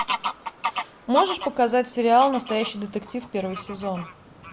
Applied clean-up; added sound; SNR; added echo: none; Bird vocalization, bird call, bird song / Fowl; 9 dB; none.